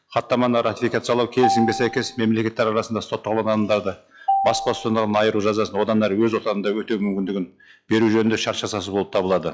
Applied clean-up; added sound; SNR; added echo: classical method log-MMSE.